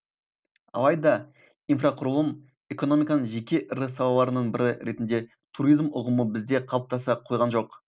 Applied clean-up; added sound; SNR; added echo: none; none; none; none.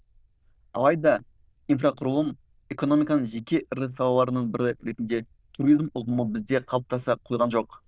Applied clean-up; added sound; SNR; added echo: neural diffusion model UNIVERSE++.